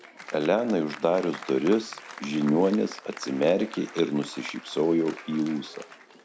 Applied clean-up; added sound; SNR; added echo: none; Applause; 17 dB; none.